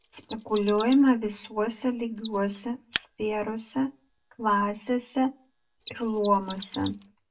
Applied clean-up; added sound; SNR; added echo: none; Mechanisms; 16 dB; reverberation time 0.2 s.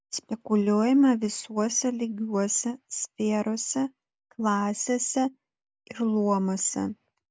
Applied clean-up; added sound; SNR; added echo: none; none; none; none.